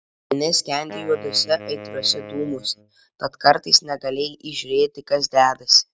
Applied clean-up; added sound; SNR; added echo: neural mask model RNNoise.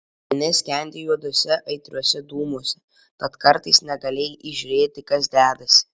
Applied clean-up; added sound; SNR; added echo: none; none; none; none.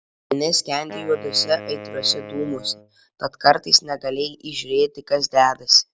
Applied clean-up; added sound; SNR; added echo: none; Wind instrument, woodwind instrument; 17 dB; none.